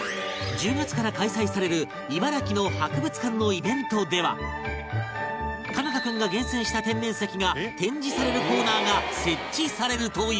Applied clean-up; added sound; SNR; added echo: none; none; none; none.